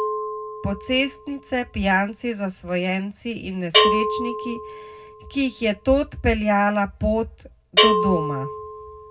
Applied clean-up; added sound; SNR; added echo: none; Bell; 2 dB; reverberation time 0.3 s.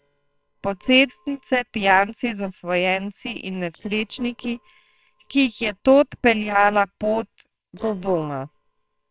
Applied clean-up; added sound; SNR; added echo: neural separator model SepFormer WHAMR!.